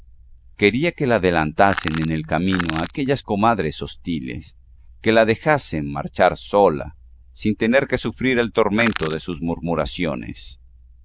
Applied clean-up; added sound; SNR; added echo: neural diffusion model UNIVERSE++.